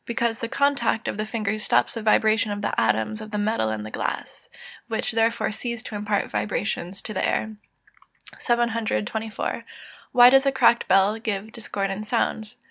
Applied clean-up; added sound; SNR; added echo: none; none; none; none.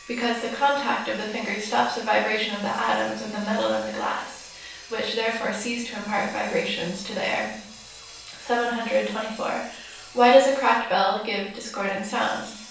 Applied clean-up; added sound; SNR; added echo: none; Sawing; 20 dB; reverberation time 0.7 s.